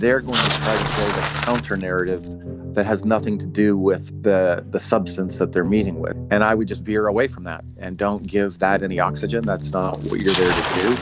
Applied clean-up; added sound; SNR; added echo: none; Bicycle; 10 dB; none.